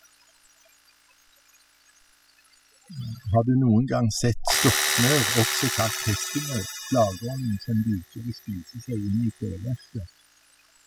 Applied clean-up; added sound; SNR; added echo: classical method spectral subtraction.